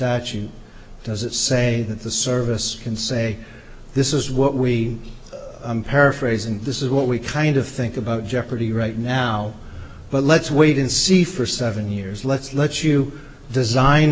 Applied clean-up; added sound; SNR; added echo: none; none; none; none.